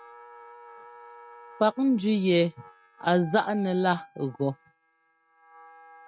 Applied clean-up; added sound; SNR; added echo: neural mask model RNNoise.